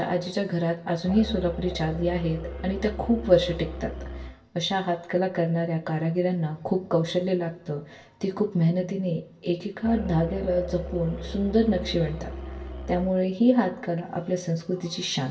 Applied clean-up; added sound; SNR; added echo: none; Musical instrument; 10 dB; reverberation time 0.2 s.